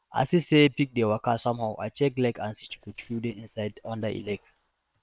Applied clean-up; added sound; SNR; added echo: neural separator model SepFormer WHAM!.